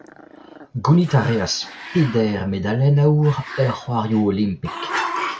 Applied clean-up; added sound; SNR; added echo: none; Growling; 12 dB; none.